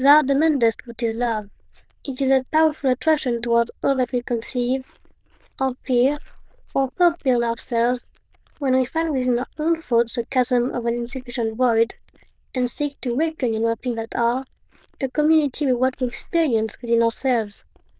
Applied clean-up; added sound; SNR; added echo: neural diffusion model UNIVERSE++.